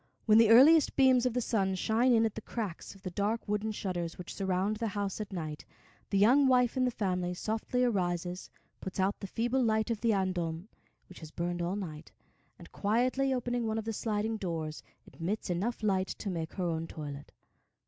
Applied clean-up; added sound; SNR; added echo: none; none; none; none.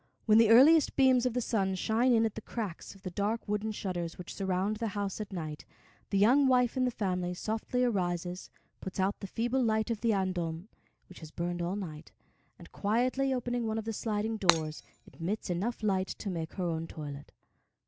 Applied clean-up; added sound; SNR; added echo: none; Shatter; 4 dB; none.